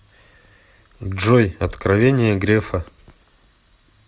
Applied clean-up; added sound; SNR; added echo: none; none; none; none.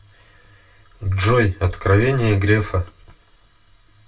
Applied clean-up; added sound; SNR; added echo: none; none; none; reverberation time 0.2 s.